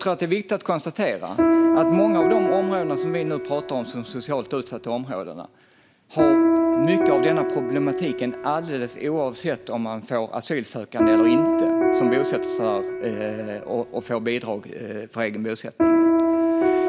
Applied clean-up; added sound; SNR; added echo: none; Piano; -4 dB; none.